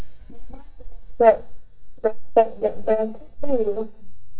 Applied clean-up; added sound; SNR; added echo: neural mask model DeepFilterNet 3.